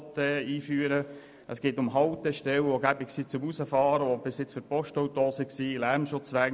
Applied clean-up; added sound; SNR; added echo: none; none; none; none.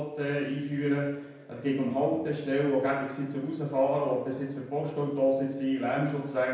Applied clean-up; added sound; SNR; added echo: none; none; none; reverberation time 0.9 s.